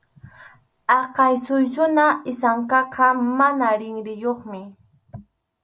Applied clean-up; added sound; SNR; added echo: none; none; none; none.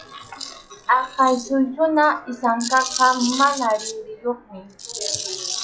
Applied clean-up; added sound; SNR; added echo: classical method log-MMSE.